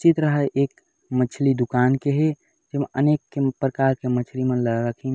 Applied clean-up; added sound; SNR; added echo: none; none; none; none.